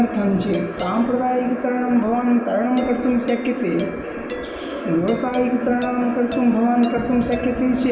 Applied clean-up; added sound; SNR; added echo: none; Doorbell; 16 dB; reverberation time 0.9 s.